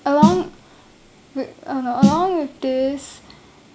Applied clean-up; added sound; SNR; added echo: none; Snare drum; 0 dB; none.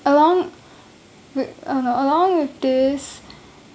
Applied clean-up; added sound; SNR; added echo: none; none; none; none.